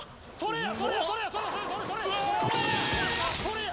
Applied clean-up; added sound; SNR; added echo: none; Tearing; 15 dB; none.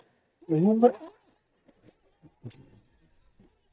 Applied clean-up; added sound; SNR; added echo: neural mask model DeepFilterNet 3.